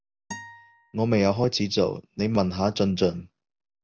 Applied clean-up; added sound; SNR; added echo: none; Acoustic guitar; 19 dB; none.